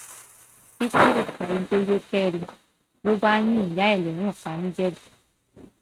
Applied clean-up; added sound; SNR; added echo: neural mask model RNNoise.